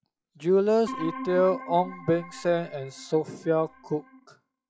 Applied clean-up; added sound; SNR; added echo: classical method log-MMSE.